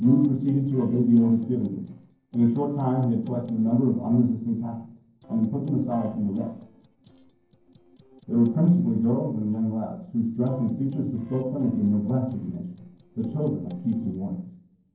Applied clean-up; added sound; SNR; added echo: neural separator model SepFormer DNS4.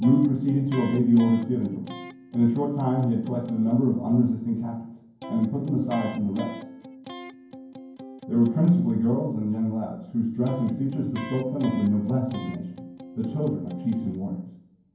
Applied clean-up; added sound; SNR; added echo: none; Electric guitar; 15 dB; reverberation time 0.9 s.